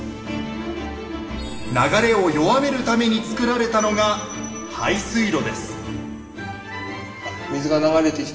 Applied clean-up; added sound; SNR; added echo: none; none; none; reverberation time 2.1 s.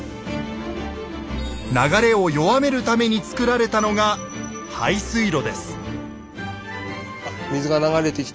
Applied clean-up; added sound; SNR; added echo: none; none; none; none.